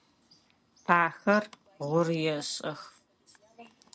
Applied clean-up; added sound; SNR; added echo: none; none; none; none.